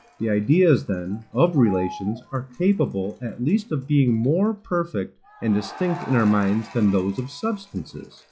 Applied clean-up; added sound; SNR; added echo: classical method log-MMSE.